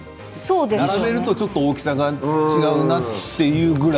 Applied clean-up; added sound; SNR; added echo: none; none; none; none.